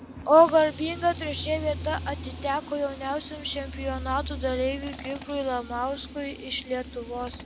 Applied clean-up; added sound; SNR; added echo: none; Tools + Fixed-wing aircraft, airplane; 11 dB; none.